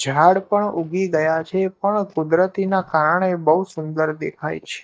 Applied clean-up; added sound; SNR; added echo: neural mask model DeepFilterNet 3.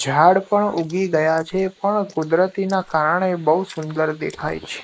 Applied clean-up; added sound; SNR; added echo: neural mask model Resemble Enhance denoiser.